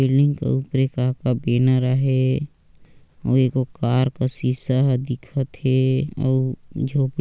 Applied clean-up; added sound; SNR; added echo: none; none; none; none.